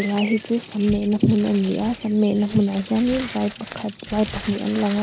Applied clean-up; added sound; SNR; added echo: none; Bird vocalization, bird call, bird song + Crumpling, crinkling; 15 dB; none.